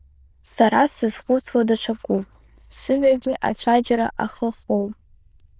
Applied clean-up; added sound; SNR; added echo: neural diffusion model UNIVERSE++.